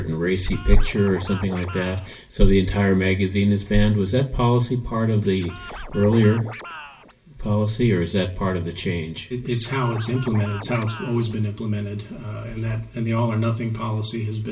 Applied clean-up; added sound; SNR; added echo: none; Scratching (performance technique); 16 dB; reverberation time 0.3 s.